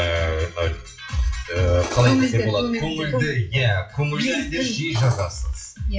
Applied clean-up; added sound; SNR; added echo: classical method WPE with log-MMSE.